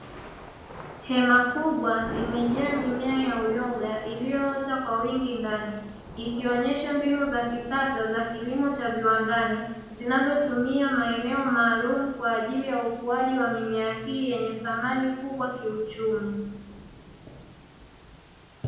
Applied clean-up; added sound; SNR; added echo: none; Thunder / Rain; 16 dB; reverberation time 0.9 s.